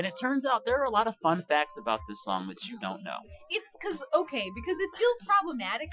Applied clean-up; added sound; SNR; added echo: classical method Wiener filter.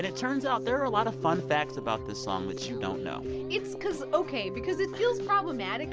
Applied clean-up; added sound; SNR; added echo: none; Keyboard (musical); 6 dB; none.